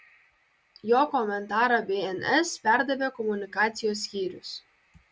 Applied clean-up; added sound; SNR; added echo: none; none; none; none.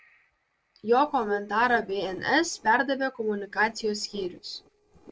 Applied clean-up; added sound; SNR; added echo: neural separator model SepFormer DNS4.